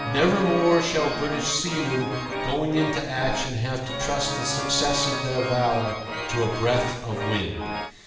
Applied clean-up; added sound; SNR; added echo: none; Organ; 5 dB; reverberation time 1.1 s.